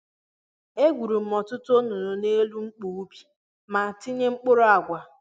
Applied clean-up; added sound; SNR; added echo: none; none; none; none.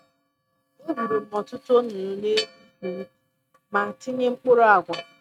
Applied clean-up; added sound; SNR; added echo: neural mask model RNNoise.